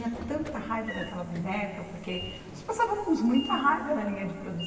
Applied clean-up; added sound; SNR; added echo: none; Sliding door / Train; 13 dB; reverberation time 2.4 s.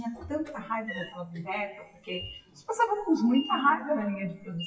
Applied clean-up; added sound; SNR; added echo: classical method WPE with log-MMSE.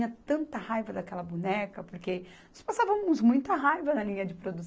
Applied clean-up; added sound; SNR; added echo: none; none; none; none.